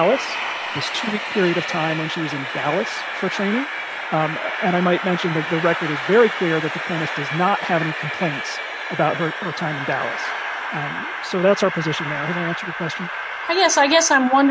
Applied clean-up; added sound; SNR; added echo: none; Train; 5 dB; none.